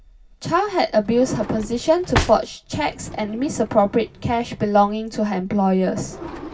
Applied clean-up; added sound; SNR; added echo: none; Drawer open or close; 12 dB; reverberation time 0.4 s.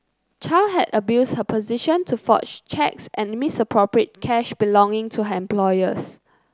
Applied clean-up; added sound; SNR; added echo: none; none; none; none.